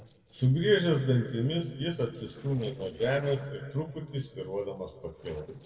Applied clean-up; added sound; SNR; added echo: neural separator model SepFormer DNS4.